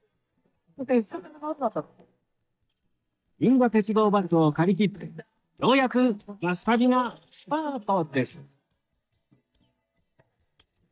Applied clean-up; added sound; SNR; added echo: neural mask model DeepFilterNet 3.